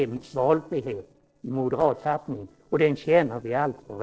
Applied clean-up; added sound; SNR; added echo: neural separator model SepFormer DNS4.